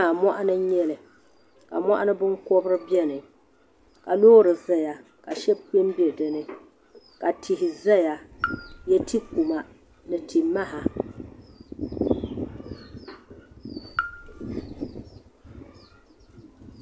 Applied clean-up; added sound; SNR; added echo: none; Raindrop / Drip; 11 dB; none.